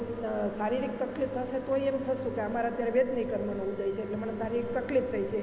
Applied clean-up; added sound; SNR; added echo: none; Wind instrument, woodwind instrument + Chirp, tweet; 16 dB; none.